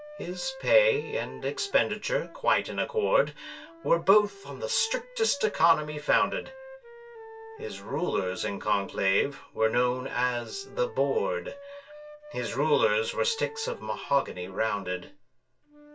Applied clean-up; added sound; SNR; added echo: none; Wind instrument, woodwind instrument; 18 dB; reverberation time 0.2 s.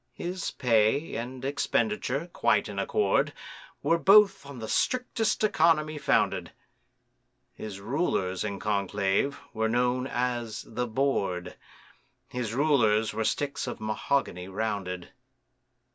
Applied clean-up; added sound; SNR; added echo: none; none; none; none.